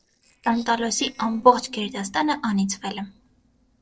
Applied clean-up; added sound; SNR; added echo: neural separator model SepFormer DNS4.